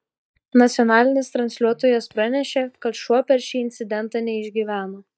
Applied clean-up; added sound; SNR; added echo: neural mask model DeepFilterNet 3.